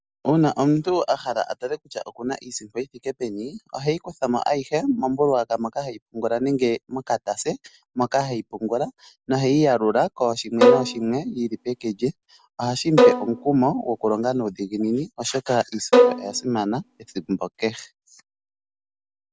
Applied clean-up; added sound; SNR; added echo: none; Bowed string instrument; -2 dB; none.